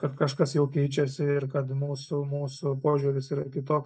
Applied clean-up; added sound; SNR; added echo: neural mask model DeepFilterNet 3.